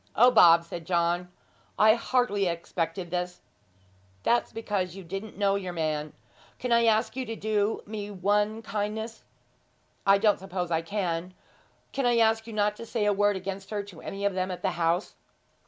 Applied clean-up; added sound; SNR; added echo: none; none; none; none.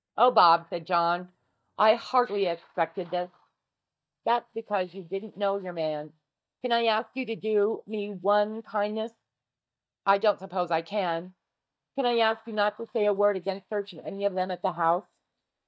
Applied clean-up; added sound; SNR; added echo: neural mask model DeepFilterNet 3.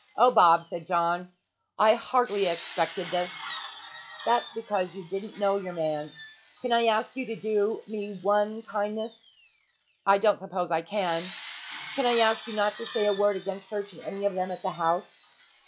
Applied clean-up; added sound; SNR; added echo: classical method log-MMSE.